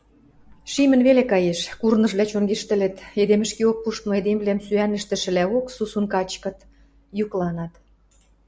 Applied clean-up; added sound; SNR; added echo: none; none; none; none.